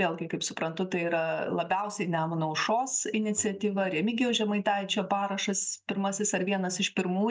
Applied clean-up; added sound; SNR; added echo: neural mask model DeepFilterNet 3.